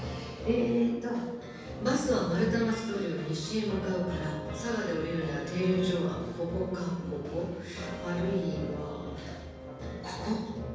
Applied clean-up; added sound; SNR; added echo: none; none; none; reverberation time 1.1 s.